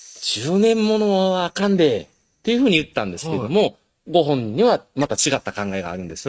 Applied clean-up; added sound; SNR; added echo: neural mask model RNNoise.